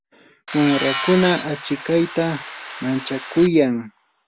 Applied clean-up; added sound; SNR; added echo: none; Tools; 3 dB; none.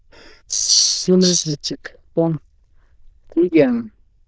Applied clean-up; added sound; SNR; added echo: neural diffusion model UNIVERSE++.